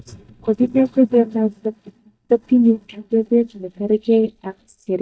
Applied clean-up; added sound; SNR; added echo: neural mask model DeepFilterNet 3.